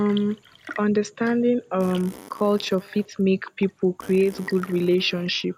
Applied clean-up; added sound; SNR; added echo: none; Fart + Tap / Fill (with liquid) / Trickle, dribble / Chirp, tweet / Engine; 20 dB; none.